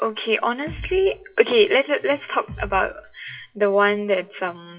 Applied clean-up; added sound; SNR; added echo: classical method WPE with log-MMSE.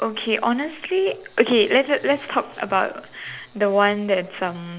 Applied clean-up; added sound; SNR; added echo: none; none; none; none.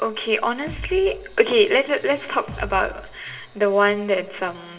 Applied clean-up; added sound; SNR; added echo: none; Bass drum; 16 dB; reverberation time 1.2 s.